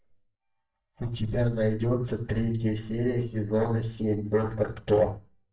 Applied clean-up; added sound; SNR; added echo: neural mask model DeepFilterNet 3.